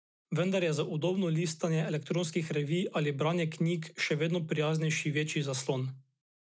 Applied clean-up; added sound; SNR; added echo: none; none; none; none.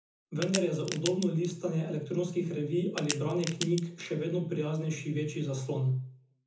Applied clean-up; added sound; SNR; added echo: none; Crack; 8 dB; reverberation time 0.6 s.